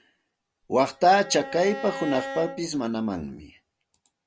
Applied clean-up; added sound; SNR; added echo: none; Bowed string instrument; 11 dB; none.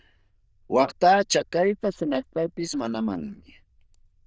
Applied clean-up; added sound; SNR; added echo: neural diffusion model UNIVERSE++.